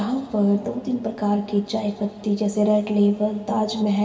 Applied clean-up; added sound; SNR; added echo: none; none; none; reverberation time 2.3 s.